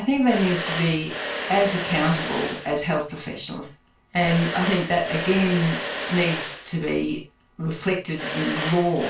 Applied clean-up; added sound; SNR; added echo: none; Mechanisms; 4 dB; reverberation time 0.2 s.